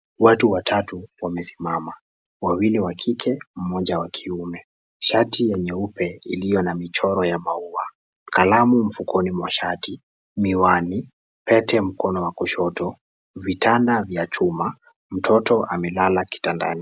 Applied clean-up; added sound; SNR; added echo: none; none; none; none.